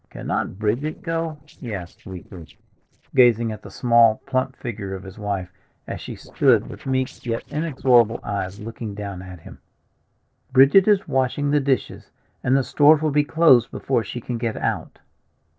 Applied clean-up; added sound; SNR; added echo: neural separator model SepFormer DNS4.